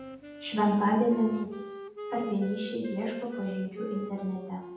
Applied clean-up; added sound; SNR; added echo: none; Wind instrument, woodwind instrument; 11 dB; reverberation time 0.8 s.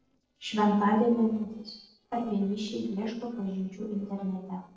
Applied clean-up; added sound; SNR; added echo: neural separator model SepFormer DNS4.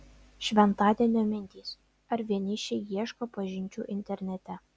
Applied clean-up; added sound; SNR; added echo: none; none; none; none.